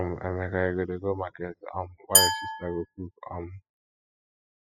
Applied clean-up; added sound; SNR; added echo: classical method spectral subtraction.